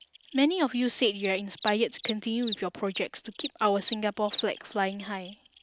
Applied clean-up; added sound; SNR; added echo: neural mask model RNNoise.